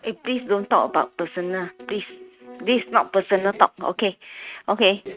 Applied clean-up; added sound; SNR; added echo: neural mask model RNNoise.